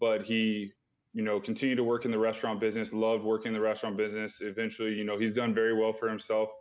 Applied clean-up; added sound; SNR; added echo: none; none; none; none.